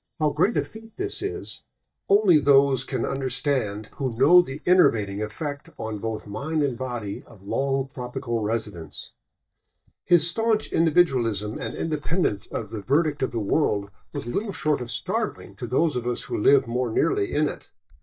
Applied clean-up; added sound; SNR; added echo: neural mask model DeepFilterNet 3.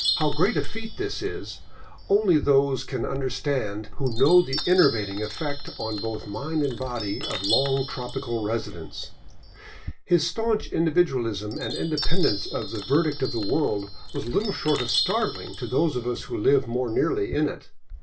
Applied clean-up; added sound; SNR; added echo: none; Chime; 11 dB; reverberation time 0.2 s.